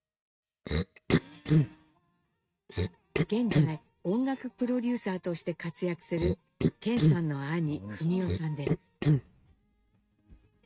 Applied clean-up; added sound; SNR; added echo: neural mask model RNNoise.